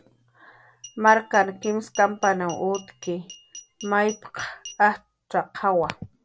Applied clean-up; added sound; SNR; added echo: none; Glass; 19 dB; none.